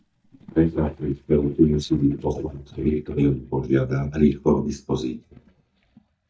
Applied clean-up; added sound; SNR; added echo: neural mask model DeepFilterNet 3.